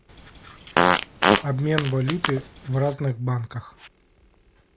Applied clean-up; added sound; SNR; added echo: none; Fart; -4 dB; none.